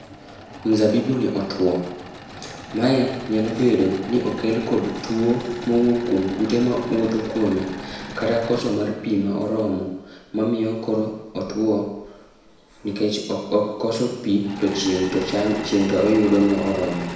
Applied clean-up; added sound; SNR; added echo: none; Engine / Mechanisms; 15 dB; reverberation time 1.0 s.